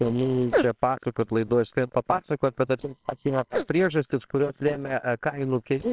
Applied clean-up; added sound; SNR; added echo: neural separator model SepFormer WHAMR!.